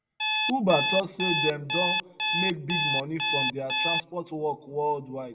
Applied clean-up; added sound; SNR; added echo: none; Alarm; -3 dB; reverberation time 0.9 s.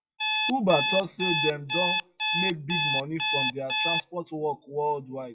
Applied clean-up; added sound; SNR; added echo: classical method WPE with log-MMSE.